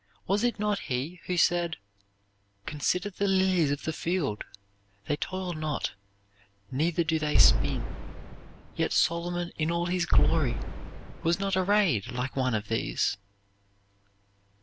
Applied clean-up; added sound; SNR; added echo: none; Boom; -4 dB; none.